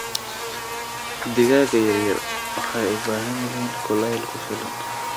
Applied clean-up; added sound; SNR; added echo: none; Buzz; 5 dB; none.